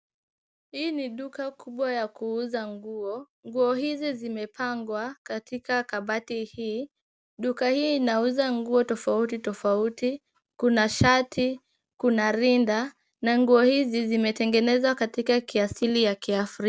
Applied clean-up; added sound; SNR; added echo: none; none; none; none.